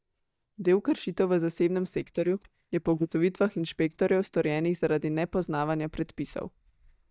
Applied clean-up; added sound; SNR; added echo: neural mask model DeepFilterNet 3.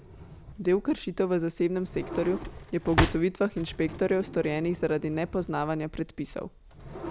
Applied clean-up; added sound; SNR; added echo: none; Drawer open or close; 8 dB; none.